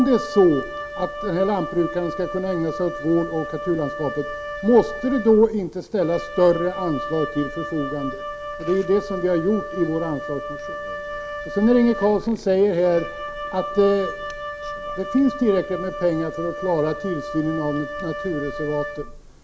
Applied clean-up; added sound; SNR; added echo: none; Wind instrument, woodwind instrument; 9 dB; none.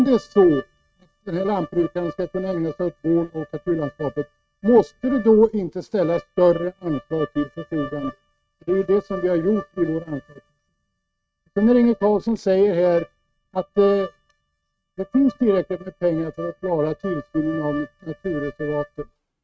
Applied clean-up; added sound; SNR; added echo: neural mask model RNNoise.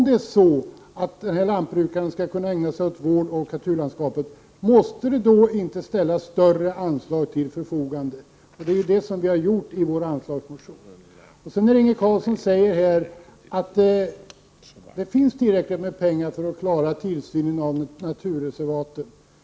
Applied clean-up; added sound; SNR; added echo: none; none; none; none.